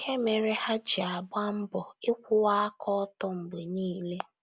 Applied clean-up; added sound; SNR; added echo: none; none; none; none.